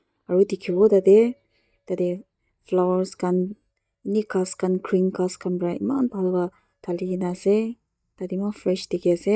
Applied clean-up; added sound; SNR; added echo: neural mask model DeepFilterNet 3.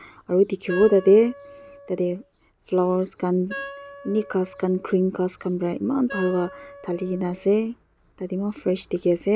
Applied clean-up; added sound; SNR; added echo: none; Wind instrument, woodwind instrument; 17 dB; none.